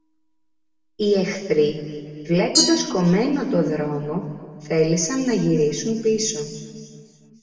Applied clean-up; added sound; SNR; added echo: none; Glass; 11 dB; reverberation time 1.8 s.